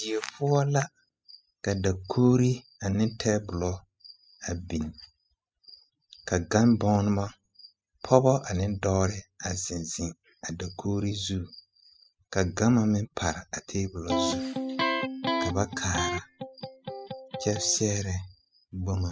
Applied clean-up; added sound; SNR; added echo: classical method spectral subtraction.